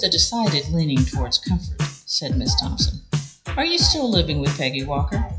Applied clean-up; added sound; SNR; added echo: classical method WPE with log-MMSE.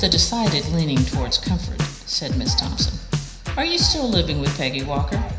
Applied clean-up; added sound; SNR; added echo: none; Drum kit; 2 dB; reverberation time 0.9 s.